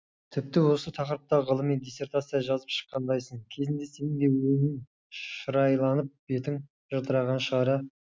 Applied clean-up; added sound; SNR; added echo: none; none; none; none.